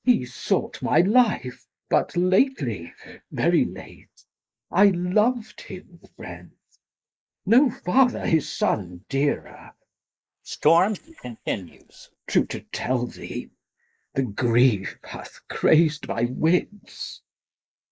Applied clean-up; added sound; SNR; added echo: neural mask model Resemble Enhance denoiser.